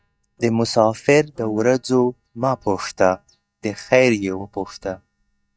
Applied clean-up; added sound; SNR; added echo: neural mask model DeepFilterNet 3.